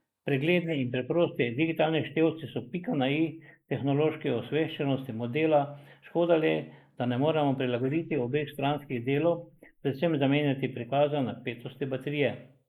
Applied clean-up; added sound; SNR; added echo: neural mask model Resemble Enhance denoiser.